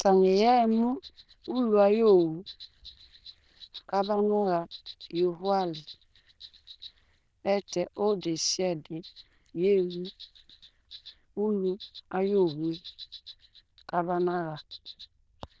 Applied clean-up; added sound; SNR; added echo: neural diffusion model UNIVERSE++.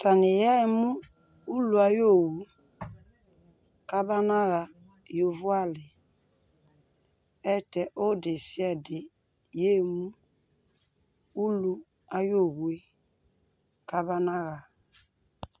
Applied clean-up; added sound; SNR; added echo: none; none; none; none.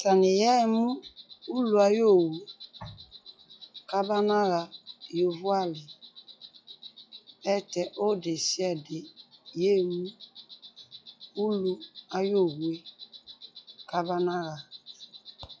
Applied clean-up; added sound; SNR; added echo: classical method log-MMSE.